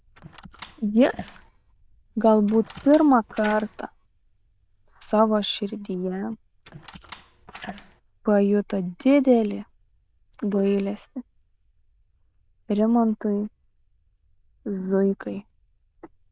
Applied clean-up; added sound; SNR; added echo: neural diffusion model UNIVERSE++.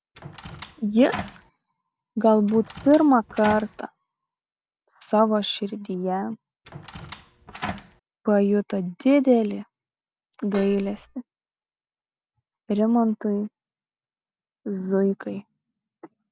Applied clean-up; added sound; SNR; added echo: none; Door + Dishes, pots, and pans; 12 dB; none.